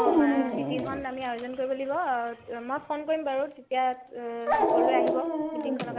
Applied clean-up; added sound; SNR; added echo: none; Dog; -2 dB; none.